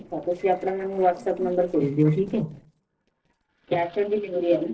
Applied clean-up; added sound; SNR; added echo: neural separator model SepFormer DNS4.